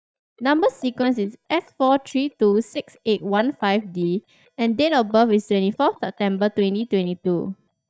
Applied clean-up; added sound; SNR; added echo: neural mask model DeepFilterNet 3.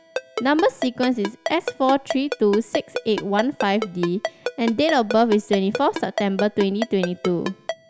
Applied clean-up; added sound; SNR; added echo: none; Ringtone; 9 dB; none.